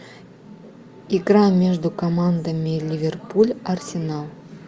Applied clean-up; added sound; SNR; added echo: none; none; none; none.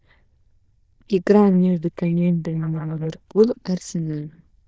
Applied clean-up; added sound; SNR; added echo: neural diffusion model UNIVERSE++.